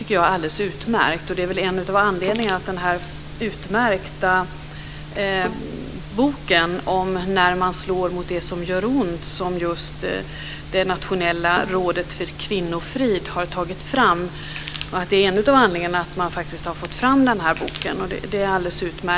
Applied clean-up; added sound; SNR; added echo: none; Crushing + Bowed string instrument; 16 dB; none.